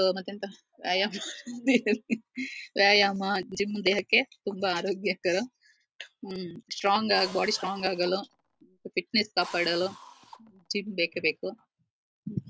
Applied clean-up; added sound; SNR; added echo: neural separator model SepFormer DNS4.